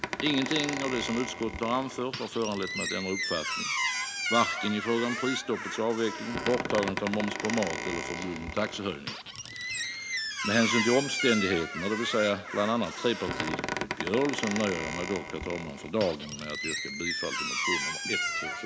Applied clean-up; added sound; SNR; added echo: none; Squeak; 3 dB; none.